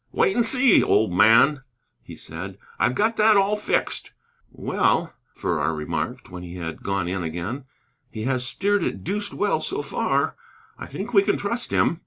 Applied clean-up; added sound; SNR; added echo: none; none; none; none.